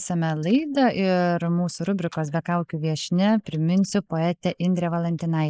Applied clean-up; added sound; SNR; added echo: neural mask model Resemble Enhance denoiser.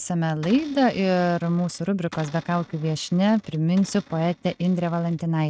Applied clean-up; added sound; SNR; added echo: neural mask model RNNoise.